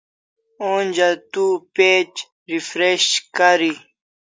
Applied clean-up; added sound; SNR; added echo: none; none; none; none.